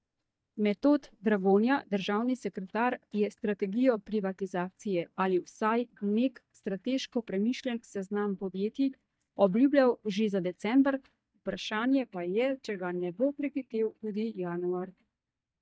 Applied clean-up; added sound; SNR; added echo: neural mask model DeepFilterNet 3.